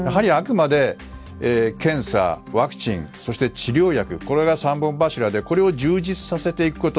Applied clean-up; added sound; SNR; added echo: none; none; none; none.